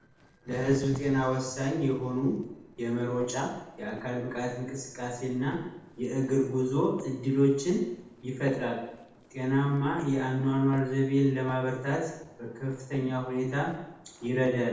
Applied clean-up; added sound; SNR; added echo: neural separator model SepFormer DNS4.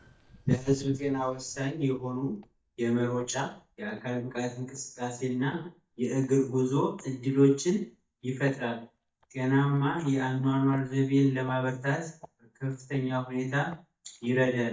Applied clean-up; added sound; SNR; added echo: neural mask model DeepFilterNet 3.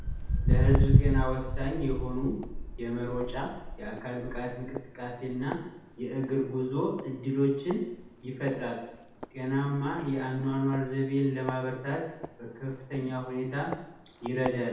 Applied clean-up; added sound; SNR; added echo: none; Walk, footsteps; 0 dB; reverberation time 0.8 s.